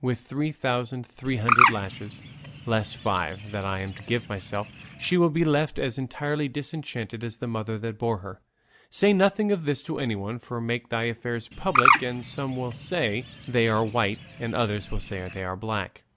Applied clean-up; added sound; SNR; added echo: none; Bird; 1 dB; none.